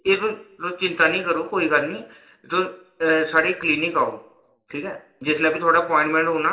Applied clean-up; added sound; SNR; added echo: none; none; none; reverberation time 0.5 s.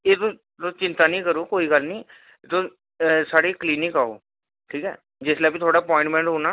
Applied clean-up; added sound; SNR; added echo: none; none; none; none.